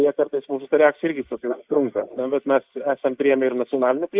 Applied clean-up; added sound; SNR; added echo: neural mask model Resemble Enhance denoiser.